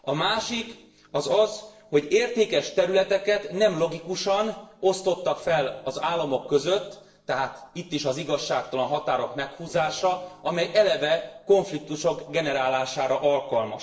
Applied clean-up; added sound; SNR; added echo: neural separator model SepFormer DNS4.